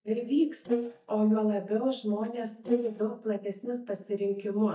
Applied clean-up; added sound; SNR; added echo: neural mask model DeepFilterNet 3.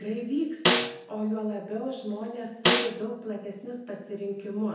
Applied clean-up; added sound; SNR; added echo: none; Snare drum; -4 dB; reverberation time 0.9 s.